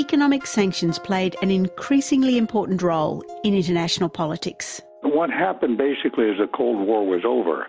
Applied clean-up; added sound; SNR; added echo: none; none; none; none.